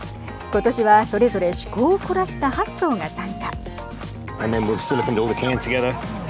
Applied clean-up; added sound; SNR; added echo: none; none; none; none.